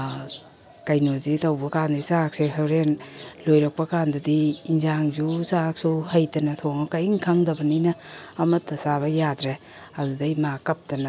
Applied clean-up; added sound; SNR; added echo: none; none; none; none.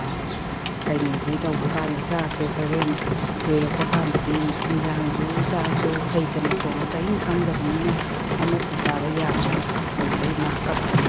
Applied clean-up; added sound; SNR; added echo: none; Rain; -2 dB; none.